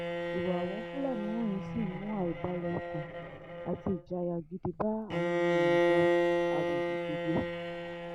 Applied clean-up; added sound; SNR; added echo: none; Bowed string instrument; -4 dB; none.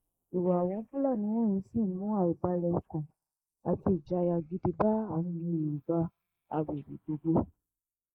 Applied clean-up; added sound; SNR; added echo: neural mask model Resemble Enhance denoiser.